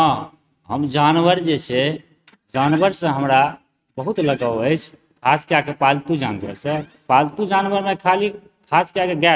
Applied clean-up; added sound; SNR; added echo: neural mask model RNNoise.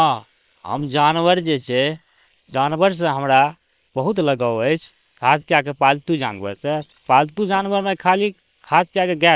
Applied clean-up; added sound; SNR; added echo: neural separator model SepFormer WHAM!.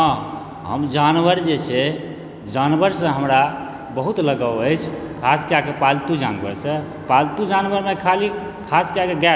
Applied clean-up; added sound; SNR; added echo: none; none; none; none.